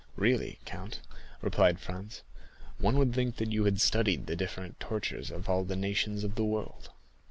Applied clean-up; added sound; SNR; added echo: none; none; none; none.